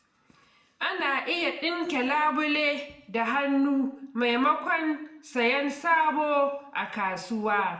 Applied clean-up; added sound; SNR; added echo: none; none; none; reverberation time 0.6 s.